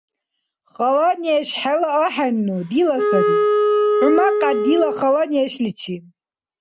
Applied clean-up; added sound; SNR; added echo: none; Wind instrument, woodwind instrument; -2 dB; none.